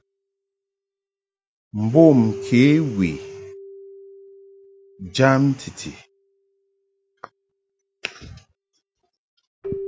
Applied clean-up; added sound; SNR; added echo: none; Keyboard (musical); 15 dB; none.